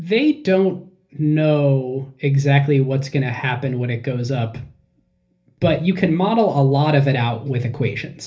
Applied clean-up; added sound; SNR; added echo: none; none; none; reverberation time 0.3 s.